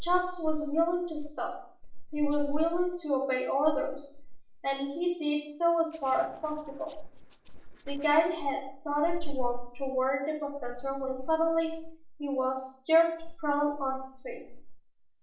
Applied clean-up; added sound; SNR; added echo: neural separator model SepFormer DNS4.